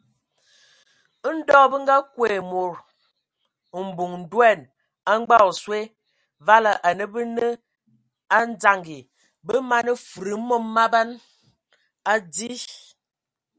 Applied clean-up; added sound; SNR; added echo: none; none; none; none.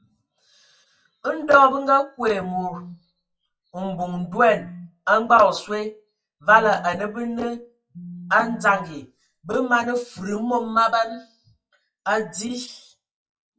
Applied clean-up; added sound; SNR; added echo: classical method WPE with log-MMSE.